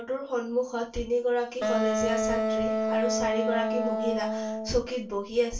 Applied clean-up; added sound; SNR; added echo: none; Wind instrument, woodwind instrument; -2 dB; reverberation time 0.2 s.